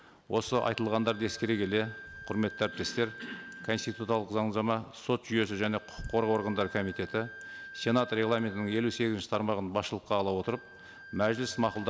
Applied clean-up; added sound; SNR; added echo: none; Wind instrument, woodwind instrument; 17 dB; none.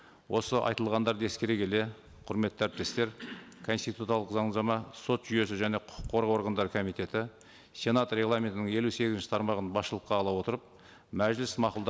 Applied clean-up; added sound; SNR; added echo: none; none; none; none.